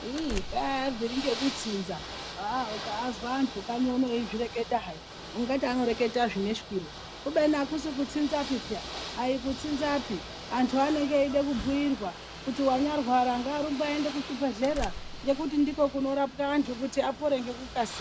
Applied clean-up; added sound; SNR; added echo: none; Ocean / Boat, Water vehicle + Door; 10 dB; none.